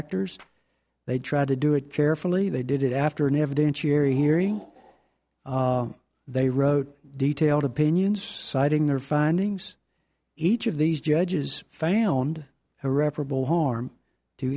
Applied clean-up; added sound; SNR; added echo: none; none; none; none.